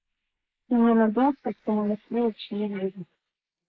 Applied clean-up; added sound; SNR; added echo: neural mask model Resemble Enhance denoiser.